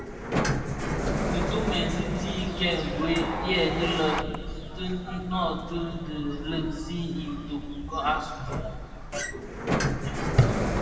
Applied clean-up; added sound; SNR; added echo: none; Sliding door; 1 dB; reverberation time 2.2 s.